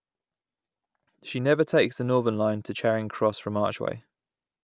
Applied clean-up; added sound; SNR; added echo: none; none; none; none.